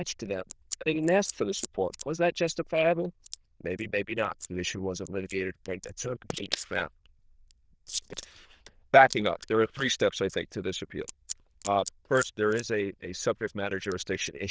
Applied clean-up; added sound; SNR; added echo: neural diffusion model UNIVERSE++.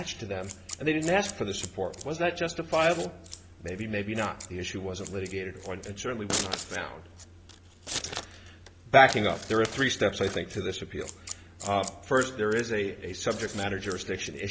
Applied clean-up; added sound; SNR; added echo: none; Scissors; 12 dB; none.